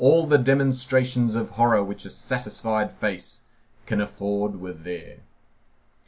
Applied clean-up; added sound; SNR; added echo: none; none; none; none.